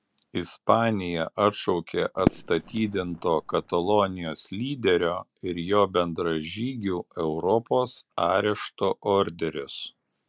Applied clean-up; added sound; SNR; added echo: neural separator model SepFormer DNS4.